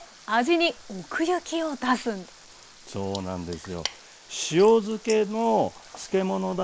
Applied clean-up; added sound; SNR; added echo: neural mask model Resemble Enhance denoiser.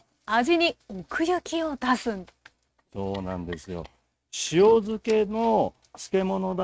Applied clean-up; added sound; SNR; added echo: neural mask model RNNoise.